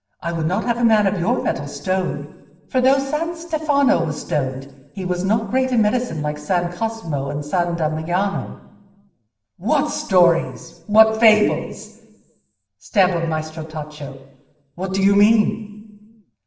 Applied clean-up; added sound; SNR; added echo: none; none; none; reverberation time 1.0 s.